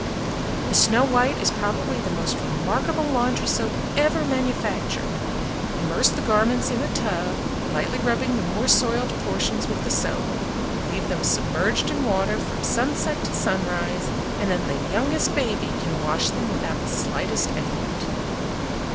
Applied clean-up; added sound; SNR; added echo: none; Ocean; -1 dB; none.